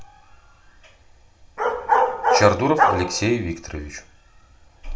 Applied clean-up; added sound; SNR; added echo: none; Bark; -3 dB; reverberation time 0.2 s.